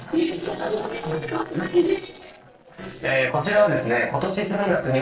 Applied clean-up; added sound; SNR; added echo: neural separator model SepFormer DNS4.